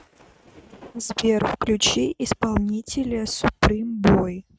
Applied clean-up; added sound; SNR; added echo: neural mask model RNNoise.